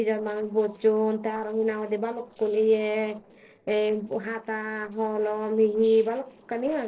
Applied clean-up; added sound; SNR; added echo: neural separator model SepFormer DNS4.